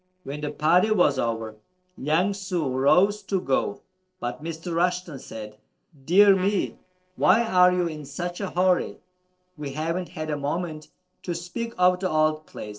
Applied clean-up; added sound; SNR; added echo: neural separator model SepFormer DNS4.